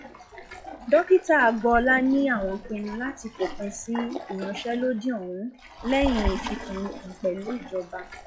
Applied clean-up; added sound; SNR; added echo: classical method log-MMSE.